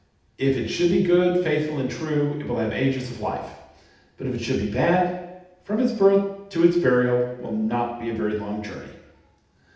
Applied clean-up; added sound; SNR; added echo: none; none; none; reverberation time 0.8 s.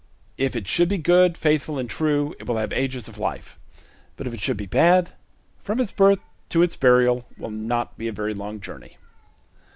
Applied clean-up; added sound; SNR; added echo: none; none; none; none.